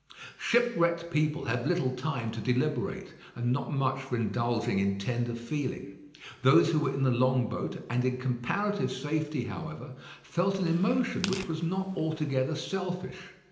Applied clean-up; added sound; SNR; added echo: none; Tearing; 15 dB; reverberation time 0.9 s.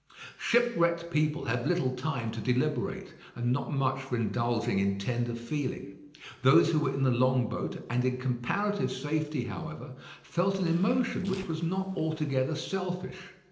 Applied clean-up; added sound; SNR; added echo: neural separator model SepFormer DNS4.